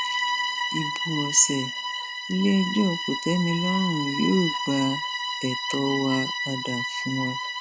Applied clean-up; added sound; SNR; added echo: none; Bowed string instrument; 3 dB; none.